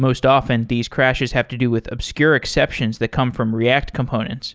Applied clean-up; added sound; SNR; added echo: none; none; none; none.